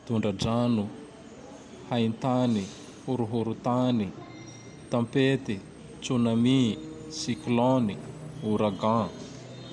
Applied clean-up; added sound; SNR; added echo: none; none; none; none.